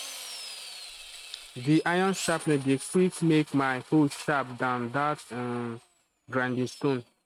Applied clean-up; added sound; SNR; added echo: neural mask model RNNoise.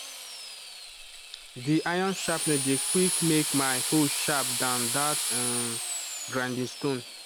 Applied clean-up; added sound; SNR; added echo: none; Drill; 2 dB; none.